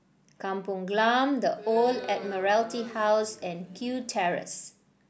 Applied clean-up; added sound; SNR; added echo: none; Crowd; 14 dB; none.